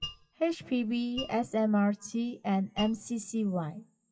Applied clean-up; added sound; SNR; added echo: classical method WPE with log-MMSE.